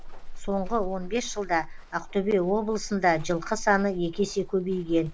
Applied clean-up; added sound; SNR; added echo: none; Walk, footsteps; 10 dB; none.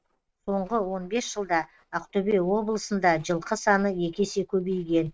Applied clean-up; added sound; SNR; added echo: neural mask model RNNoise.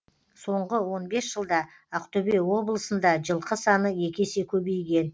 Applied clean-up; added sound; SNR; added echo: none; none; none; none.